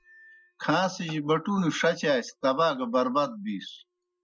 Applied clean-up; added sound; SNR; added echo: classical method Wiener filter.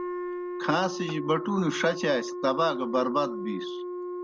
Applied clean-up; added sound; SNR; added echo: none; Wind instrument, woodwind instrument; 6 dB; none.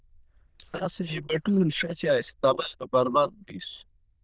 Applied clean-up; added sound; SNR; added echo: neural diffusion model UNIVERSE++.